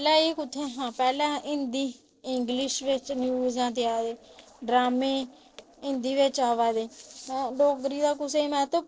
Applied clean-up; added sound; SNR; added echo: neural separator model SepFormer DNS4.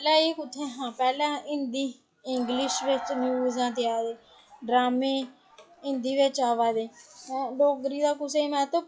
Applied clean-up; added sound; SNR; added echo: classical method log-MMSE.